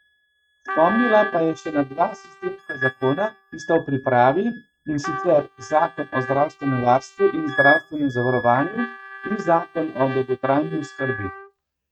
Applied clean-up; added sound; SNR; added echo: neural mask model RNNoise.